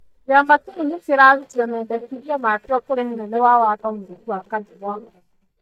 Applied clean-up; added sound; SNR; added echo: neural mask model DeepFilterNet 3.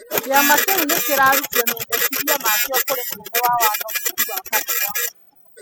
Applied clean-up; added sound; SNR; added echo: classical method spectral subtraction.